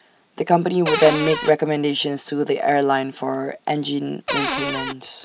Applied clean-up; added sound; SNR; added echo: none; Cupboard open or close; 1 dB; none.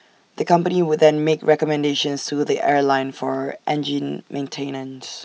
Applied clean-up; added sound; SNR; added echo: none; none; none; none.